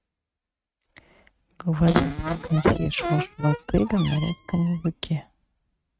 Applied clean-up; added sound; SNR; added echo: neural mask model RNNoise.